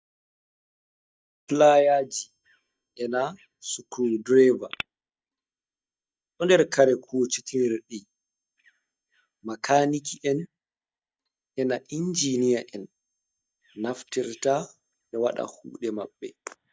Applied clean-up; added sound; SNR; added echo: neural mask model DeepFilterNet 3.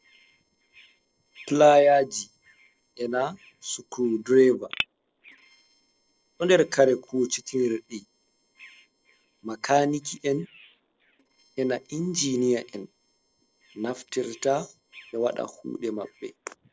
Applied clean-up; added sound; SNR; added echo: neural separator model SepFormer DNS4.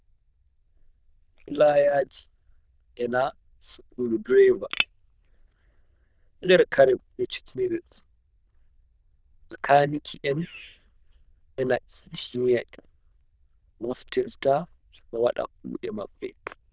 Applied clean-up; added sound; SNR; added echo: neural diffusion model UNIVERSE++.